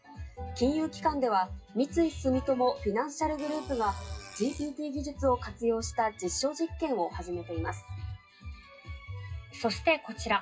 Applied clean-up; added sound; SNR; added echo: classical method WPE with log-MMSE.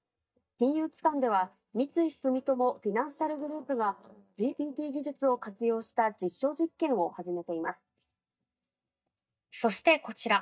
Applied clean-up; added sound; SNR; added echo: neural mask model DeepFilterNet 3.